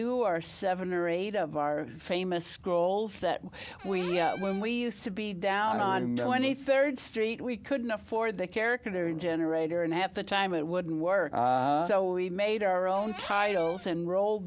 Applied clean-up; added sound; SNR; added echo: none; Cupboard open or close / Door; 14 dB; none.